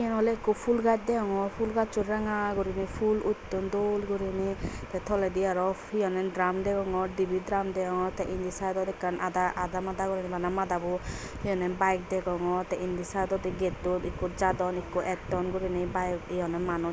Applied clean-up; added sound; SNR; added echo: none; none; none; none.